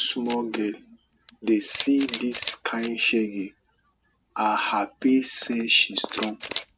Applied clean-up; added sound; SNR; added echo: none; Camera; 15 dB; none.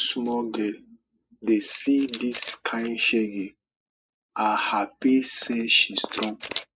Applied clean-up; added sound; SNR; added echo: neural mask model Resemble Enhance denoiser.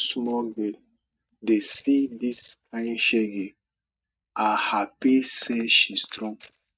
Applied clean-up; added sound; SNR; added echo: neural mask model DeepFilterNet 3.